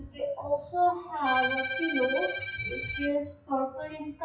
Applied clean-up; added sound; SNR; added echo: classical method WPE with log-MMSE.